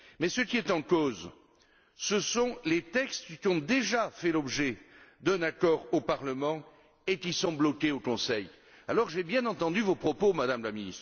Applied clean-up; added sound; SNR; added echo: none; none; none; none.